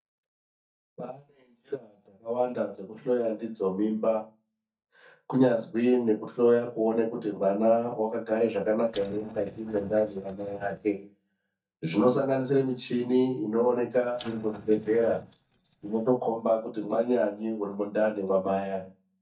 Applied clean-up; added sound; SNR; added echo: neural mask model DeepFilterNet 3.